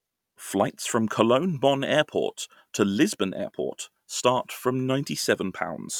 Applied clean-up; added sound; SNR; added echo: none; none; none; none.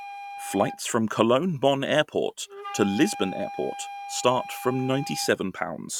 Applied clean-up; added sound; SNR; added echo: none; Wind instrument, woodwind instrument; 13 dB; none.